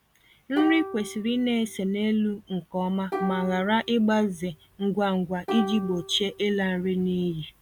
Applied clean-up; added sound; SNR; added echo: none; Plucked string instrument; 11 dB; none.